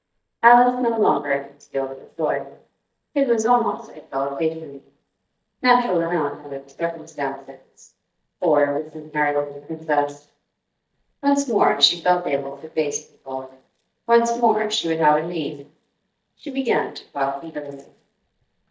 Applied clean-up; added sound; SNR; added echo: neural mask model DeepFilterNet 3.